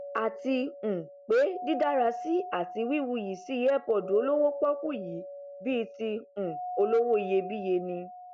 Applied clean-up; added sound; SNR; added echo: none; Doorbell; 11 dB; none.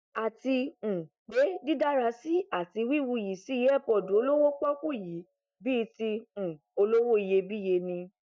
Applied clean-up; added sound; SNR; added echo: neural mask model DeepFilterNet 3.